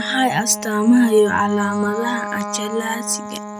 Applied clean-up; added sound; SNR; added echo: none; Wind instrument, woodwind instrument; 10 dB; none.